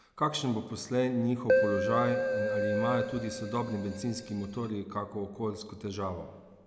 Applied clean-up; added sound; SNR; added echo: none; Keyboard (musical); -2 dB; none.